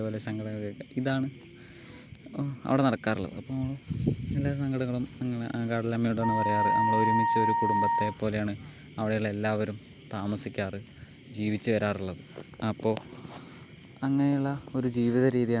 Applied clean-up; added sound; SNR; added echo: none; Wind instrument, woodwind instrument; -1 dB; none.